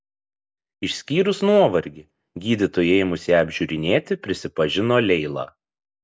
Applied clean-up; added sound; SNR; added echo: none; none; none; none.